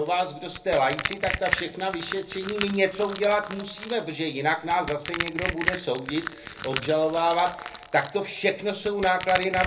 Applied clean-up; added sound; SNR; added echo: none; Crushing; 8 dB; reverberation time 0.3 s.